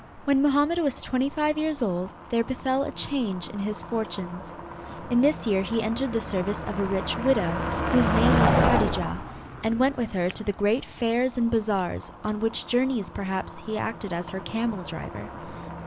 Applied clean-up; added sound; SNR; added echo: none; Motor vehicle (road); 5 dB; none.